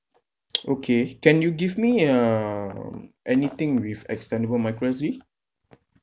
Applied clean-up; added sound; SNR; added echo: none; none; none; none.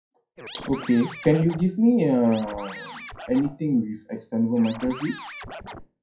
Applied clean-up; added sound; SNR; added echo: classical method WPE with log-MMSE.